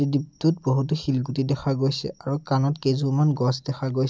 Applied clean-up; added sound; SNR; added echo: none; none; none; none.